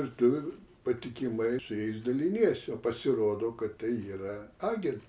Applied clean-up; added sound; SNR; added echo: none; none; none; none.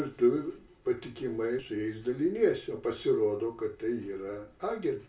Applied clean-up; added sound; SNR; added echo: none; none; none; reverberation time 0.2 s.